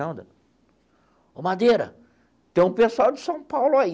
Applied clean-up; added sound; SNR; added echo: none; none; none; none.